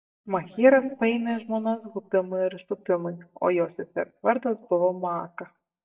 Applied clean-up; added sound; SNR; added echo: neural mask model DeepFilterNet 3.